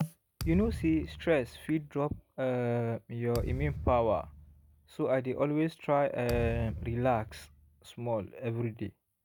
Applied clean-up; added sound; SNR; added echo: none; Thump, thud; 10 dB; none.